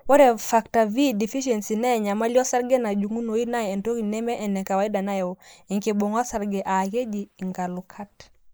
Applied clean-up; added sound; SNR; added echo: neural mask model Resemble Enhance denoiser.